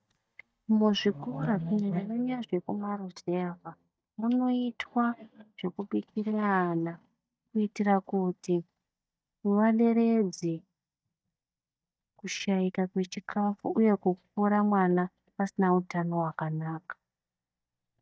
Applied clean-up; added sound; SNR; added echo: neural mask model DeepFilterNet 3.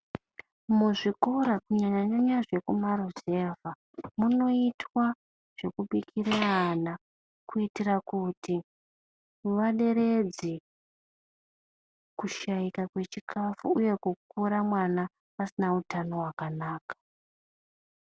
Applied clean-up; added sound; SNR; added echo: none; none; none; none.